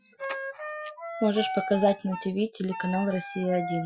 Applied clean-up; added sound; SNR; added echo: classical method Wiener filter.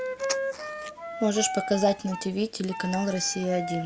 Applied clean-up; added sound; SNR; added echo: none; Wind instrument, woodwind instrument; 6 dB; none.